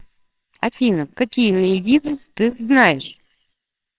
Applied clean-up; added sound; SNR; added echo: neural separator model SepFormer WHAMR!.